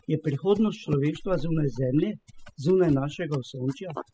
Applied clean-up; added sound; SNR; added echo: classical method spectral subtraction.